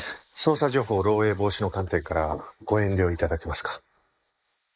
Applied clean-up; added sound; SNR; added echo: neural mask model Resemble Enhance denoiser.